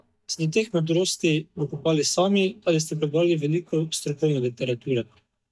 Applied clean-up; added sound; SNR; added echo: neural mask model DeepFilterNet 3.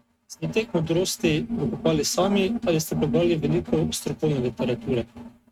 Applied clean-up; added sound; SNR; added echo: neural mask model RNNoise.